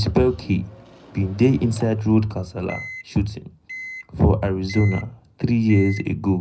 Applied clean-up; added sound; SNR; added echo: none; Microwave oven; 18 dB; reverberation time 0.4 s.